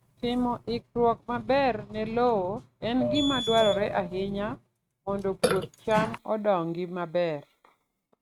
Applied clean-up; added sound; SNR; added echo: neural mask model RNNoise.